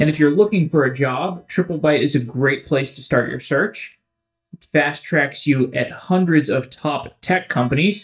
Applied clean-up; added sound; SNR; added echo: neural mask model DeepFilterNet 3.